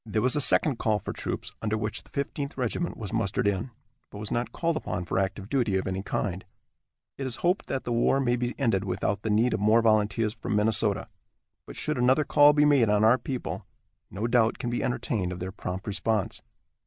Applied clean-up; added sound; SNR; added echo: none; none; none; none.